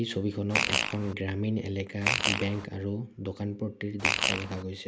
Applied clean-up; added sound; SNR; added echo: none; Fart; -3 dB; none.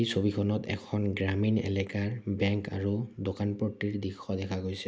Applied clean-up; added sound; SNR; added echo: none; none; none; none.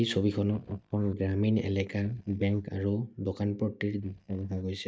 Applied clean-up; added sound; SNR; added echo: neural mask model DeepFilterNet 3.